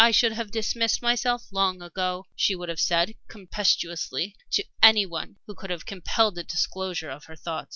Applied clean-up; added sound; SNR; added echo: none; none; none; none.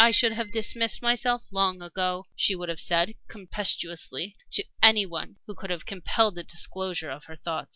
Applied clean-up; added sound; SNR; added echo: none; Bicycle bell; 16 dB; none.